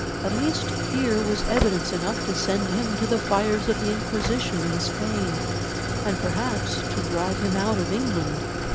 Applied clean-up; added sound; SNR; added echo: none; Slam / Engine + Idling; 0 dB; none.